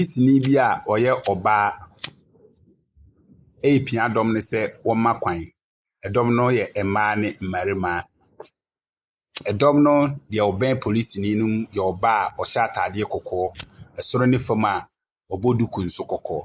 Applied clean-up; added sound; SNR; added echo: neural mask model Resemble Enhance denoiser.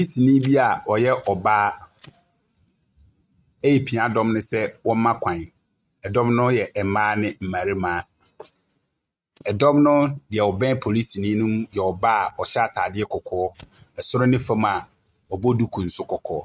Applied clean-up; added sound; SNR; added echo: neural mask model RNNoise.